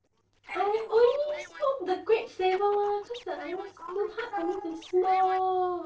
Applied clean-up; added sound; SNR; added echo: neural separator model SepFormer DNS4.